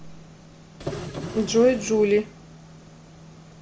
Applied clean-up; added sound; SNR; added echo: none; Printer; 10 dB; none.